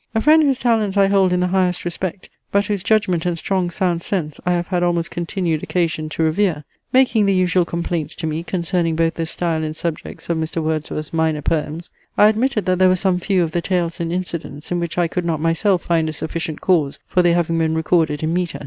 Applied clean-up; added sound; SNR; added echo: none; none; none; none.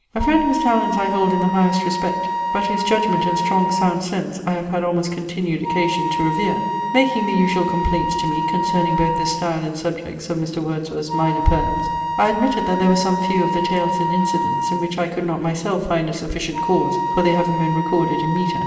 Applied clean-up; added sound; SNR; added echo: none; Wind instrument, woodwind instrument; 3 dB; reverberation time 2.4 s.